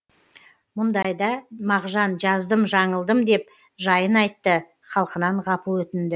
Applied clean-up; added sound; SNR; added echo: none; none; none; none.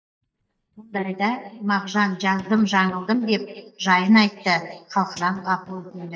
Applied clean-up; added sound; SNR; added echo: neural mask model DeepFilterNet 3.